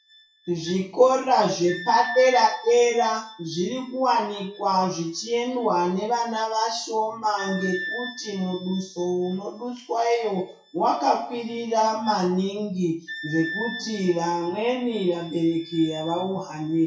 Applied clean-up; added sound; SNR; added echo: classical method WPE with log-MMSE.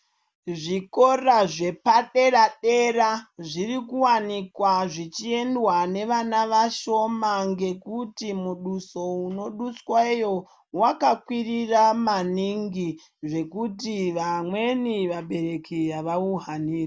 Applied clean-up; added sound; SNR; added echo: none; none; none; none.